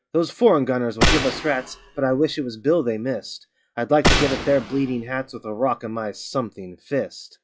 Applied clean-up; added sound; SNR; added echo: classical method log-MMSE.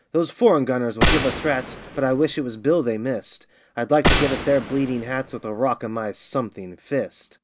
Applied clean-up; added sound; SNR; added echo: none; Gunshot, gunfire; 3 dB; none.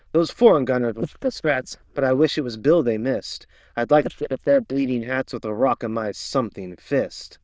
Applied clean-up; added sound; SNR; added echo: neural diffusion model UNIVERSE++.